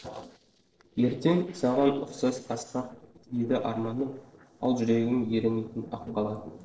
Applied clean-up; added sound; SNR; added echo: neural separator model SepFormer DNS4.